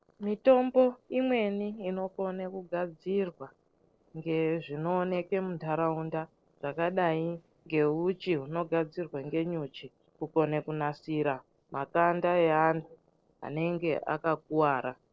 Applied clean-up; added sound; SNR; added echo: neural separator model SepFormer DNS4.